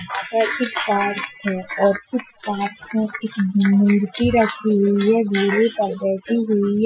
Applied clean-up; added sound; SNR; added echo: classical method Wiener filter.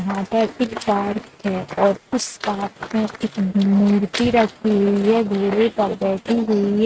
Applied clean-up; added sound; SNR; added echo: neural mask model RNNoise.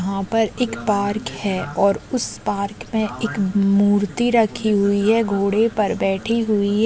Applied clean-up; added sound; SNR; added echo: none; none; none; none.